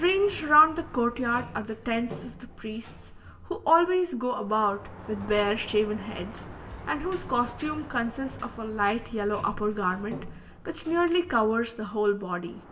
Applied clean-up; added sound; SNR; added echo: none; Sliding door; 16 dB; reverberation time 0.7 s.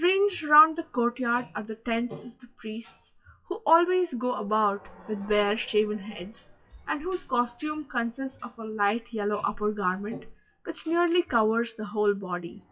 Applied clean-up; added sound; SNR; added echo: classical method WPE with log-MMSE.